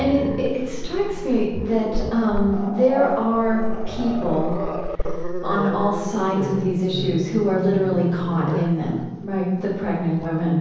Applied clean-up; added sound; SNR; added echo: none; Growling; 5 dB; reverberation time 1.1 s.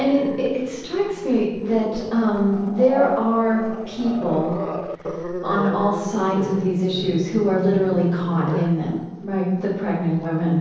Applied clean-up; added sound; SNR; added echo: neural separator model SepFormer DNS4.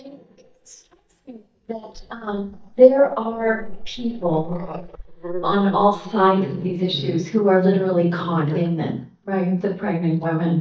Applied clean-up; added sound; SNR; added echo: neural mask model DeepFilterNet 3.